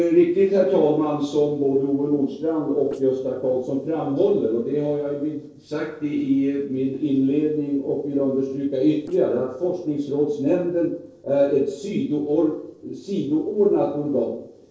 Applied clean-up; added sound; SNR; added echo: neural separator model SepFormer DNS4.